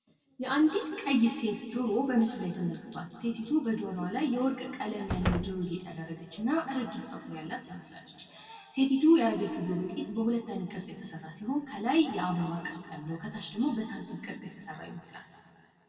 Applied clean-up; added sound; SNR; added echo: none; Slam; 7 dB; reverberation time 2.3 s.